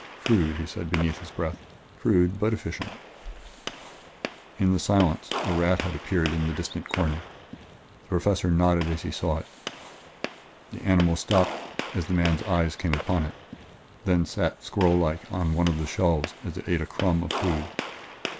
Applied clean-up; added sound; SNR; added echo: none; Gunshot, gunfire; 11 dB; none.